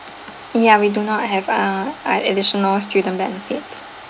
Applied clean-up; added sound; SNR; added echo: none; none; none; none.